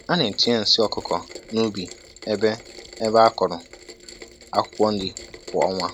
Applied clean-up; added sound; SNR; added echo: none; Rain; 18 dB; none.